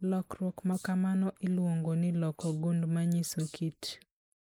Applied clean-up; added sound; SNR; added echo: neural mask model Resemble Enhance denoiser.